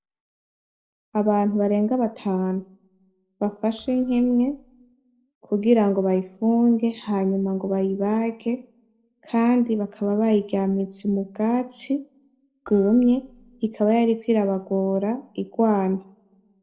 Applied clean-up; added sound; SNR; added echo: neural separator model SepFormer DNS4.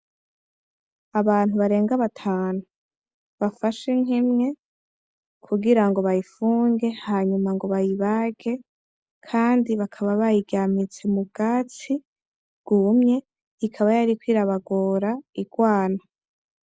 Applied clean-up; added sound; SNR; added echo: none; none; none; none.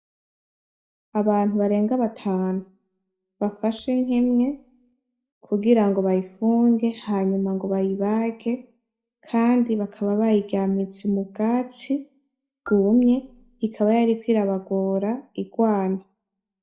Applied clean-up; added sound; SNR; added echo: neural mask model DeepFilterNet 3.